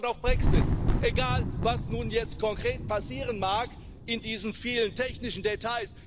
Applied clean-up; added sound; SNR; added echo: none; Thunder; -1 dB; none.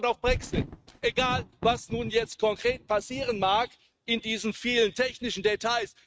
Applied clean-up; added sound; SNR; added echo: neural mask model RNNoise.